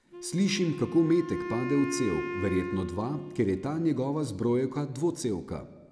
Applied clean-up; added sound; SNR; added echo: none; Wind instrument, woodwind instrument; 10 dB; none.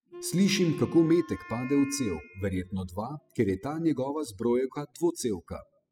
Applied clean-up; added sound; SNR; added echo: classical method spectral subtraction.